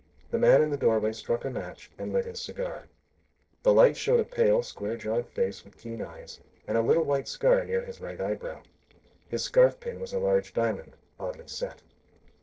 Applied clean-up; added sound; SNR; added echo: neural separator model SepFormer DNS4.